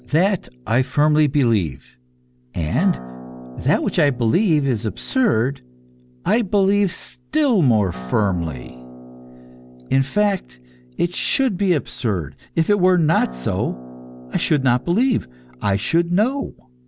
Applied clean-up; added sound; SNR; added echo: none; Acoustic guitar; 19 dB; none.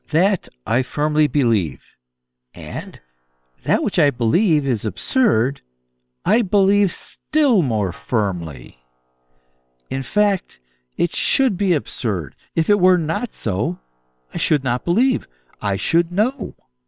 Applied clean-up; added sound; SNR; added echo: neural separator model SepFormer WHAM!.